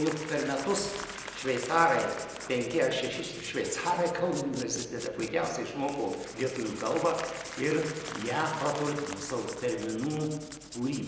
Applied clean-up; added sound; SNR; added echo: none; Applause + Writing; 12 dB; none.